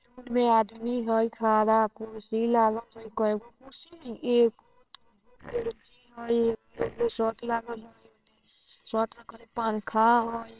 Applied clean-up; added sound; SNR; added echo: neural separator model SepFormer WHAMR!.